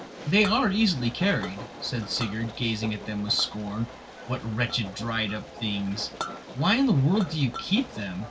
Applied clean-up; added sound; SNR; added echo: none; Train + Chink, clink; 13 dB; none.